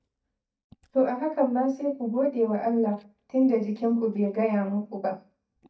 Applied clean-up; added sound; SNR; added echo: neural mask model DeepFilterNet 3.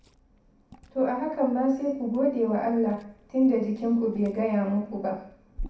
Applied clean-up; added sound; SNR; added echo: none; Liquid; 19 dB; reverberation time 0.6 s.